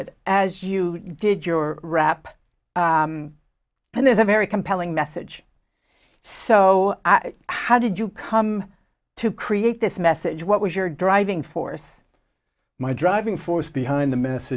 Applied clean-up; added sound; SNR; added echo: none; none; none; none.